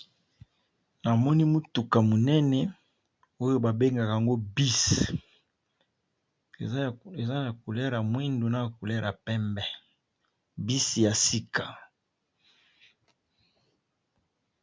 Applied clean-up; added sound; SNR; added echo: none; none; none; none.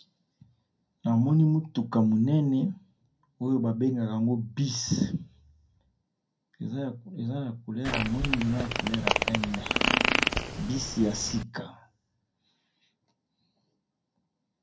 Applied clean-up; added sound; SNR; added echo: none; Fart; -1 dB; reverberation time 0.2 s.